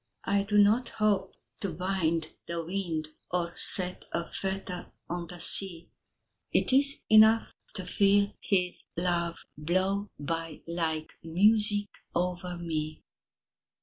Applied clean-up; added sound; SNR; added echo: none; none; none; none.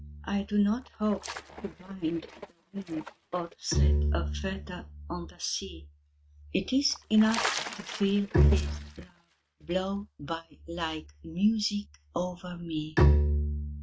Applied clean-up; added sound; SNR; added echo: neural mask model RNNoise.